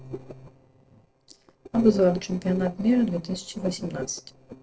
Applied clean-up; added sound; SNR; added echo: neural separator model SepFormer DNS4.